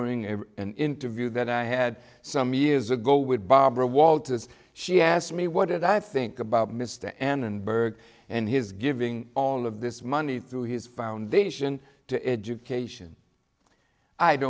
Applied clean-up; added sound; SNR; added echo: none; none; none; none.